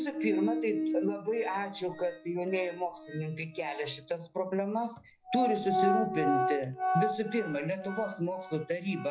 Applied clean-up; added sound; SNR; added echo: classical method log-MMSE.